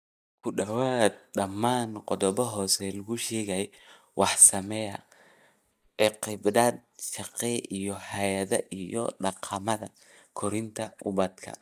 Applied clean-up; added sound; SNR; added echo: neural mask model DeepFilterNet 3.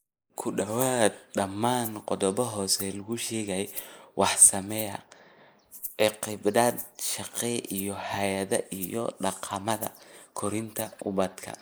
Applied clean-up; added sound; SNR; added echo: neural mask model Resemble Enhance denoiser.